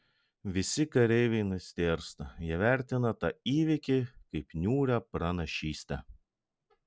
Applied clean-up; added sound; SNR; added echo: none; none; none; none.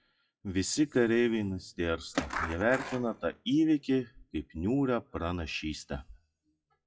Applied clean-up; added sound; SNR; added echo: classical method WPE with log-MMSE.